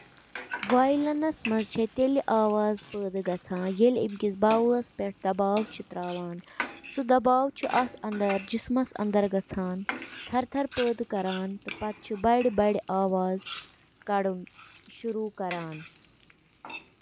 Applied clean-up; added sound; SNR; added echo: none; Frying (food); 13 dB; none.